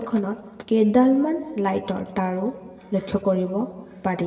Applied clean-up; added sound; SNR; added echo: none; none; none; reverberation time 1.7 s.